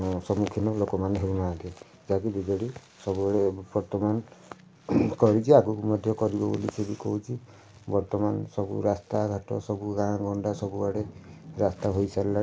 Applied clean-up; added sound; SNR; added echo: none; none; none; none.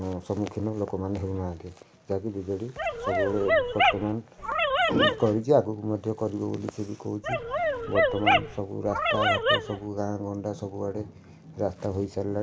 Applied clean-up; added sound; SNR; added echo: none; Dog; -4 dB; none.